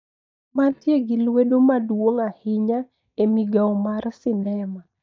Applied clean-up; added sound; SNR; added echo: neural mask model DeepFilterNet 3.